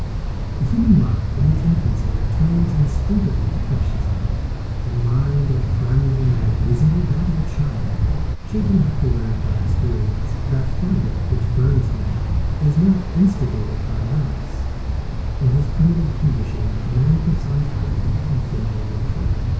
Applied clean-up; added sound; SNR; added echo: none; Wind; -1 dB; reverberation time 0.6 s.